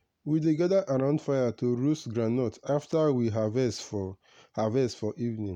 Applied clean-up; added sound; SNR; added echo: none; none; none; none.